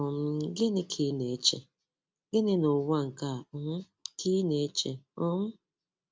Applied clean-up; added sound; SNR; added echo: none; none; none; none.